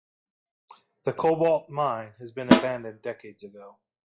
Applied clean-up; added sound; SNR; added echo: classical method log-MMSE.